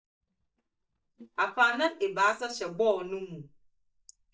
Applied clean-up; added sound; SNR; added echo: neural mask model DeepFilterNet 3.